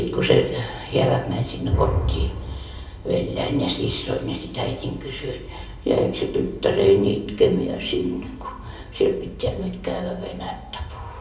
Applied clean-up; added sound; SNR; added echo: none; none; none; reverberation time 1.1 s.